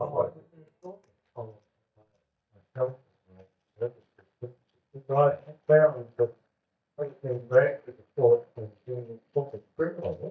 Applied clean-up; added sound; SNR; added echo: neural mask model DeepFilterNet 3.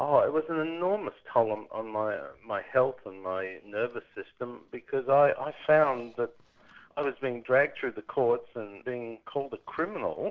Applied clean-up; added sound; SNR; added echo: none; none; none; none.